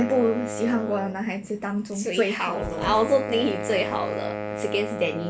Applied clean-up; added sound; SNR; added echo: none; Wind instrument, woodwind instrument; 7 dB; none.